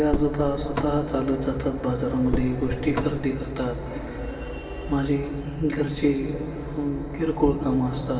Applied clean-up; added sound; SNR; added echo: none; Car; 5 dB; reverberation time 2.3 s.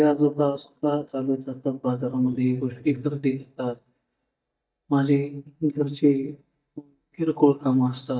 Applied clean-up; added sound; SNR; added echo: neural mask model DeepFilterNet 3.